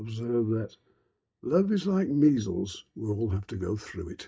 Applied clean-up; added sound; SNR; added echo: neural mask model DeepFilterNet 3.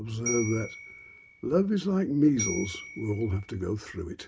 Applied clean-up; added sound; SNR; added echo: none; Bell; 10 dB; reverberation time 0.3 s.